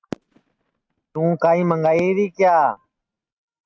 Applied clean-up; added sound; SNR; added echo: neural mask model RNNoise.